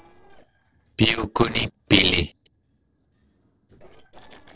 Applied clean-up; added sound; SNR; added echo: neural separator model SepFormer DNS4.